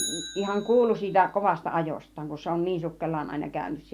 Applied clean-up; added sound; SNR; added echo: none; Bicycle; 15 dB; none.